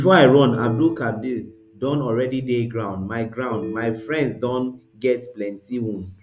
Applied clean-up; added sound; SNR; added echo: none; Telephone; 14 dB; none.